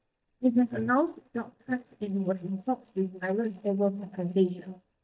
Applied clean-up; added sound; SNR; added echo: neural mask model DeepFilterNet 3.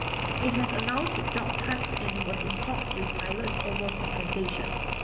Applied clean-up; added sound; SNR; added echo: none; Mechanisms; -3 dB; reverberation time 1.6 s.